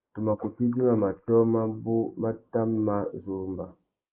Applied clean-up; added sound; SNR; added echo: neural mask model Resemble Enhance denoiser.